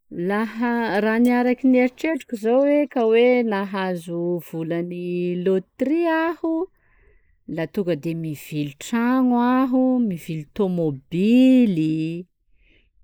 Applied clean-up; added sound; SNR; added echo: neural mask model Resemble Enhance denoiser.